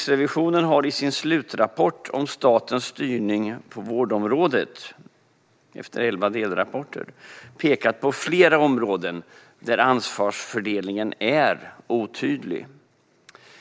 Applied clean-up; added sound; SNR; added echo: none; none; none; none.